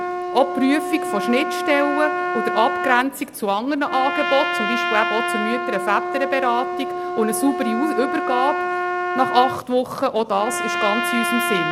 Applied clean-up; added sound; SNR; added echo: none; Trumpet; 2 dB; none.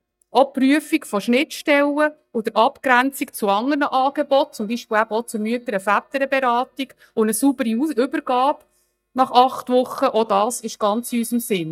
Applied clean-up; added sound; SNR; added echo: neural mask model DeepFilterNet 3.